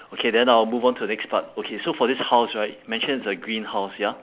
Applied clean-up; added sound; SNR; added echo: none; none; none; none.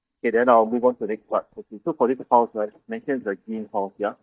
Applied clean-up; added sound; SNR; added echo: neural mask model DeepFilterNet 3.